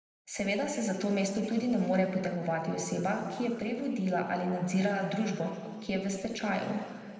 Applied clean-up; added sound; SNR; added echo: none; none; none; reverberation time 2.2 s.